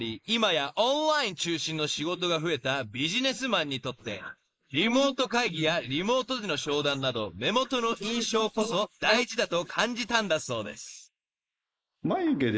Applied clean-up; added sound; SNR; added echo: neural mask model Resemble Enhance denoiser.